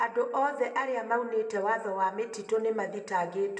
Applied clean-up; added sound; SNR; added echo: none; none; none; reverberation time 0.9 s.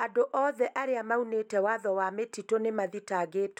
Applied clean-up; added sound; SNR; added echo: none; none; none; none.